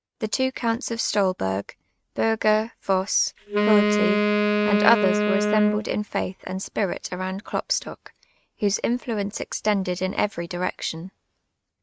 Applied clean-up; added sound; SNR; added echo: neural mask model RNNoise.